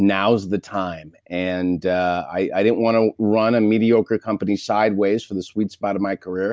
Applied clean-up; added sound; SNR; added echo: none; none; none; none.